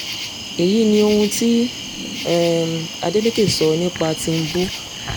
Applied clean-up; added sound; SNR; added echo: none; Cricket; 9 dB; none.